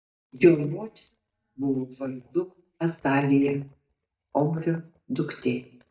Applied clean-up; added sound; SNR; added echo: neural mask model DeepFilterNet 3.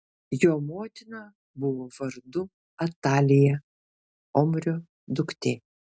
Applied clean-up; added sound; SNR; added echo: none; none; none; none.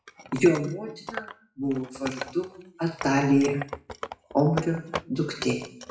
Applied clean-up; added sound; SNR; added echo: classical method WPE with log-MMSE.